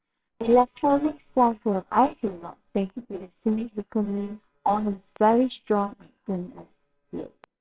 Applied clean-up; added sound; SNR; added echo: neural separator model SepFormer WHAMR!.